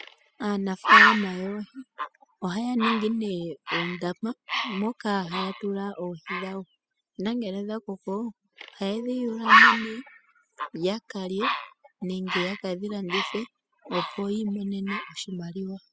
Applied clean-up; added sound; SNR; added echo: classical method spectral subtraction.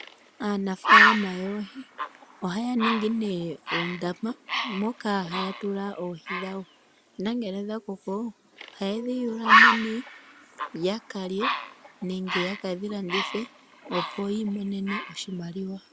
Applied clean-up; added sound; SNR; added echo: none; Bird; -3 dB; none.